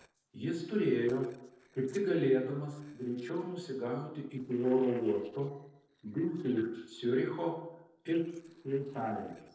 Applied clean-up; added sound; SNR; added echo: neural separator model SepFormer DNS4.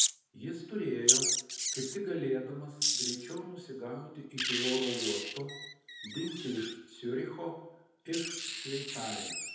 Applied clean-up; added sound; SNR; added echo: none; Wild animals; -3 dB; reverberation time 0.9 s.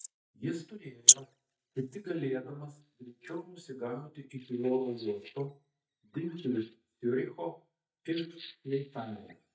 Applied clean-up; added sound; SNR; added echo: neural mask model DeepFilterNet 3.